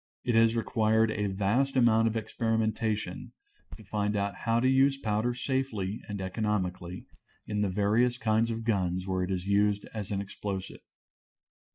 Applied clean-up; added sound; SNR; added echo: neural mask model DeepFilterNet 3.